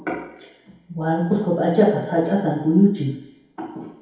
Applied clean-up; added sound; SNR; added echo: none; none; none; reverberation time 2.1 s.